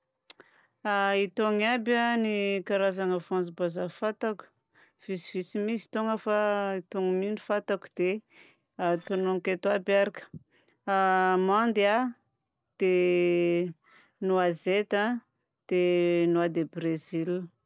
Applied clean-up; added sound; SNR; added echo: neural separator model SepFormer DNS4.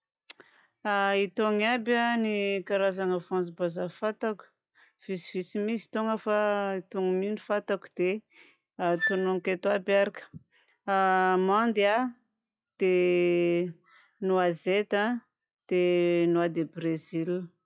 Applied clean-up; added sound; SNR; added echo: classical method log-MMSE.